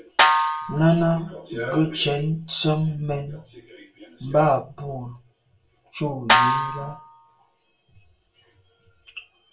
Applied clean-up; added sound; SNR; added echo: none; Snare drum; -2 dB; reverberation time 0.2 s.